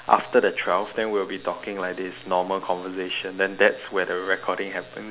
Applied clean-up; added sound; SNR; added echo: none; none; none; none.